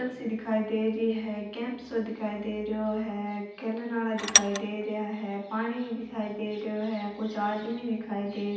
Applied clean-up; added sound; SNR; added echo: none; Tools; -5 dB; reverberation time 0.9 s.